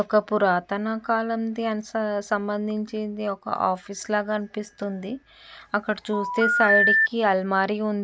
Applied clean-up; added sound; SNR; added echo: none; Telephone; -2 dB; none.